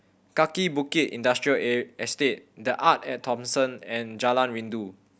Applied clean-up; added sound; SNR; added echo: none; none; none; none.